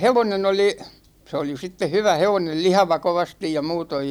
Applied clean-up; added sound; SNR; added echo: none; none; none; none.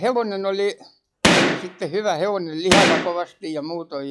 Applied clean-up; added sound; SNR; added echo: classical method log-MMSE.